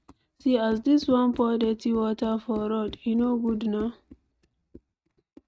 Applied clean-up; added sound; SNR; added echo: neural mask model RNNoise.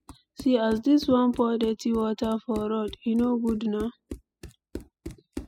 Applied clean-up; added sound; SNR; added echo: classical method spectral subtraction.